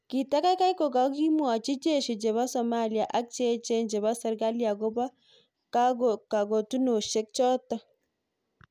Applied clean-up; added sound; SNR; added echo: none; none; none; none.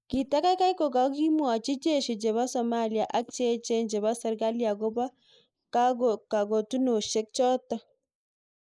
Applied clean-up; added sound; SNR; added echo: neural mask model Resemble Enhance denoiser.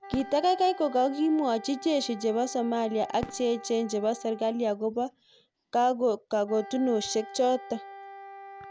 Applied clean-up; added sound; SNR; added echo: none; Wind instrument, woodwind instrument + Fireworks; 16 dB; none.